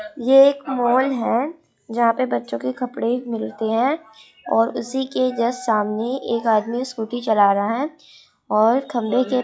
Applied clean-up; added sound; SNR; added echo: classical method log-MMSE.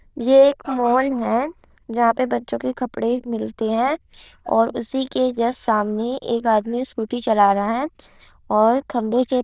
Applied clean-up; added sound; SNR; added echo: neural diffusion model UNIVERSE++.